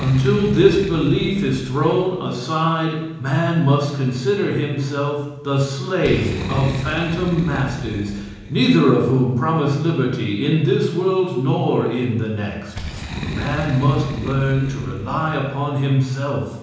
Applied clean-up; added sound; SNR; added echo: none; Boom; 14 dB; reverberation time 1.0 s.